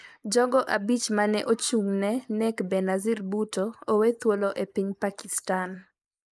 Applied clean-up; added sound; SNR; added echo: neural mask model Resemble Enhance denoiser.